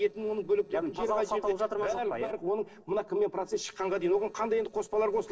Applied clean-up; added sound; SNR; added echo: neural separator model SepFormer DNS4.